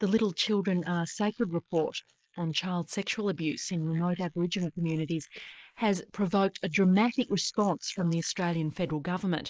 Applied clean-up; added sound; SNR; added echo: neural mask model Resemble Enhance denoiser.